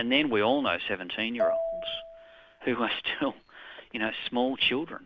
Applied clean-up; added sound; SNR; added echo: none; Marimba, xylophone; 5 dB; none.